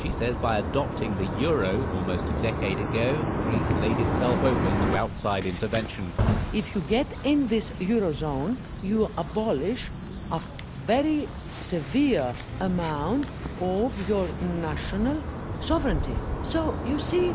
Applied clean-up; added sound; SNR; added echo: none; Chirp, tweet; 2 dB; none.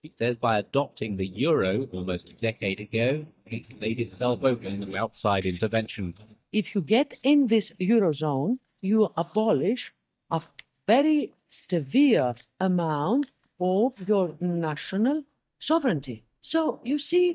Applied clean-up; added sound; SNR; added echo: neural mask model DeepFilterNet 3.